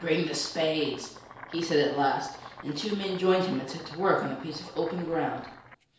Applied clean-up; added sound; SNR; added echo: none; Domestic sounds, home sounds; 17 dB; reverberation time 0.5 s.